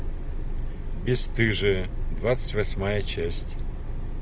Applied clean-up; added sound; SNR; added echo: none; none; none; none.